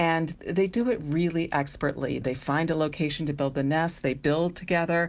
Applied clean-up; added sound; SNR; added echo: none; none; none; none.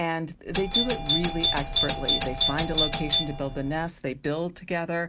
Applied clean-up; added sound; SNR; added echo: none; Doorbell; -3 dB; none.